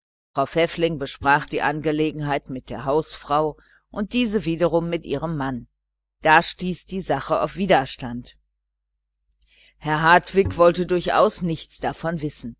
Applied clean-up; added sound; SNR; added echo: neural mask model DeepFilterNet 3.